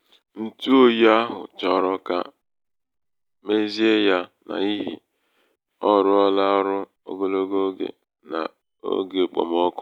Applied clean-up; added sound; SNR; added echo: none; none; none; none.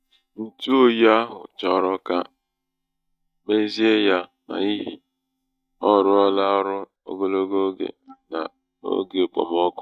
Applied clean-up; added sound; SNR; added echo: neural mask model DeepFilterNet 3.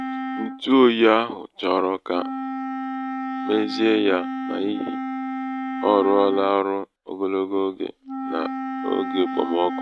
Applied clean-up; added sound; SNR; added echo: neural mask model RNNoise.